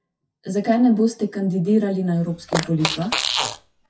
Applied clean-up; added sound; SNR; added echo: classical method WPE with log-MMSE.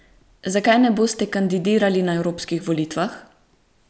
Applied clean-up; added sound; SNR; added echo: none; none; none; none.